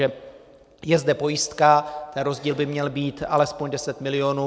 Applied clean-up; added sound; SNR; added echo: none; none; none; none.